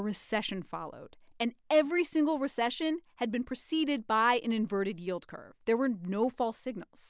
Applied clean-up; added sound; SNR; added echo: none; none; none; none.